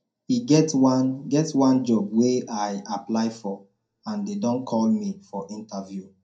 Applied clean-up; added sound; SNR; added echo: none; none; none; reverberation time 0.2 s.